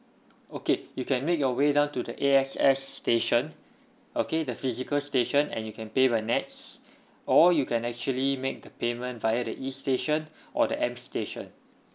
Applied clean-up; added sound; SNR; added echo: none; none; none; none.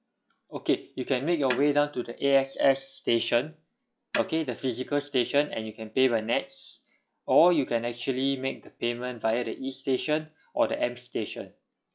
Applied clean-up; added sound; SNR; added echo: classical method log-MMSE.